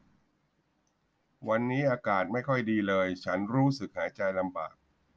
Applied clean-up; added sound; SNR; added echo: none; none; none; none.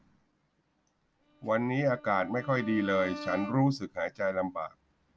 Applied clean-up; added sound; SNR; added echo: none; Bowed string instrument; 14 dB; none.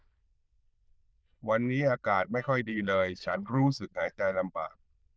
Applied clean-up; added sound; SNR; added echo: neural diffusion model UNIVERSE++.